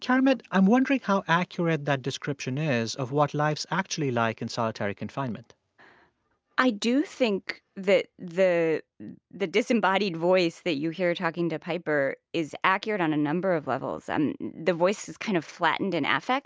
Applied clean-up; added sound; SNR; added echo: none; none; none; none.